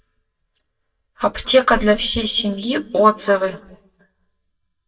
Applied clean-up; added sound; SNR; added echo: neural mask model DeepFilterNet 3.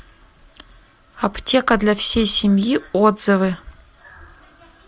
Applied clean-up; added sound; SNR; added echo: none; none; none; none.